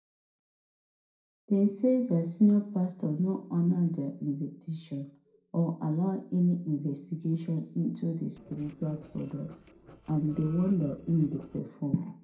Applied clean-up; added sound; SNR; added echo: neural separator model SepFormer DNS4.